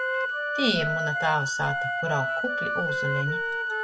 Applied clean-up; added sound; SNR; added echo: none; Wind instrument, woodwind instrument + Organ; -2 dB; none.